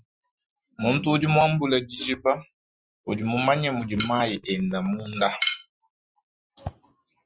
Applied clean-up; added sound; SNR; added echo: classical method Wiener filter.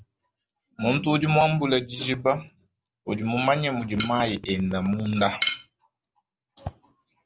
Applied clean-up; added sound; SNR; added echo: none; Fart; 16 dB; none.